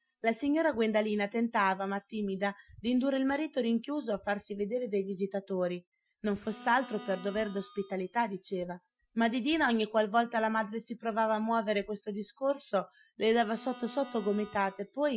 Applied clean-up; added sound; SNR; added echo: classical method Wiener filter.